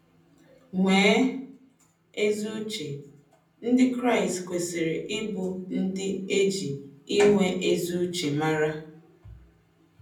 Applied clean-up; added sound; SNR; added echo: none; none; none; reverberation time 0.6 s.